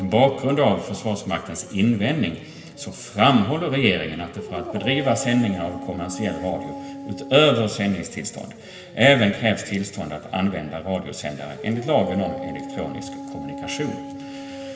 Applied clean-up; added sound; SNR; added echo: none; Dog; 13 dB; reverberation time 1.4 s.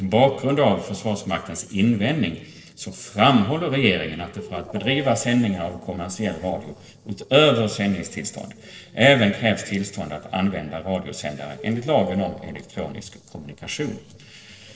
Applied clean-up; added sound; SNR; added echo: neural separator model SepFormer DNS4.